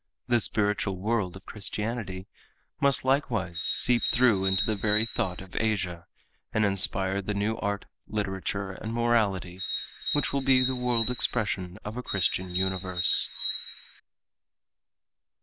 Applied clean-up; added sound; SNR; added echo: none; Bird; 4 dB; none.